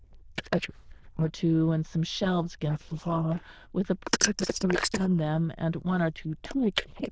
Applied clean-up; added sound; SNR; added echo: neural diffusion model UNIVERSE++.